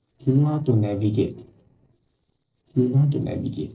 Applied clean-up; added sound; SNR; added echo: neural separator model SepFormer DNS4.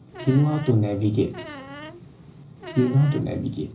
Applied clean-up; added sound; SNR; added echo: none; Squeak; 17 dB; reverberation time 0.5 s.